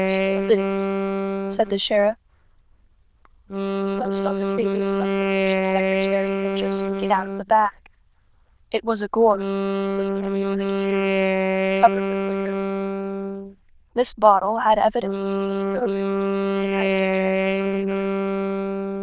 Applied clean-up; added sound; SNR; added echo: neural diffusion model UNIVERSE++.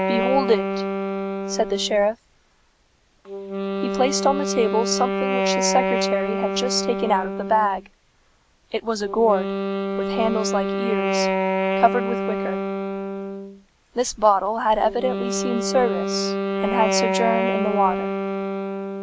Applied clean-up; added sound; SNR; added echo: none; Wind instrument, woodwind instrument; 1 dB; none.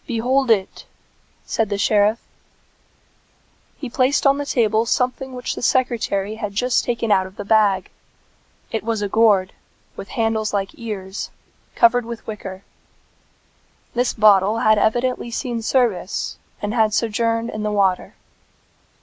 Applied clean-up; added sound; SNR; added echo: none; none; none; none.